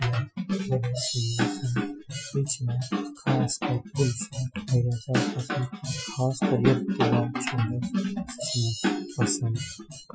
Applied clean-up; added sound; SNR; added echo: classical method Wiener filter.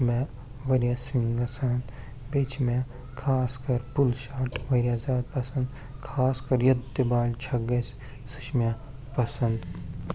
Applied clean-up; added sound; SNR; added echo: none; none; none; none.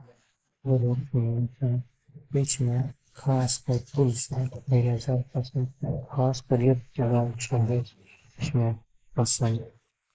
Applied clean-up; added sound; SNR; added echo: neural mask model Resemble Enhance denoiser.